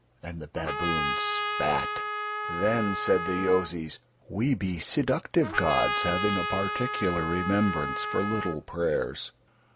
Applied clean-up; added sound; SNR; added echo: none; Trumpet; 3 dB; none.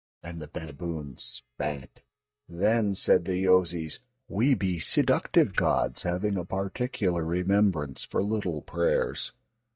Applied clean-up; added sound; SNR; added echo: neural mask model DeepFilterNet 3.